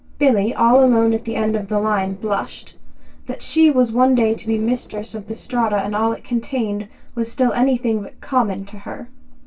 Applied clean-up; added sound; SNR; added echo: neural separator model SepFormer DNS4.